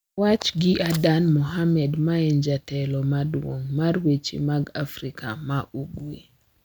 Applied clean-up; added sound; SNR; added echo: none; none; none; none.